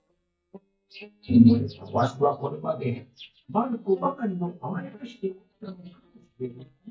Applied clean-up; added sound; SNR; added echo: neural mask model DeepFilterNet 3.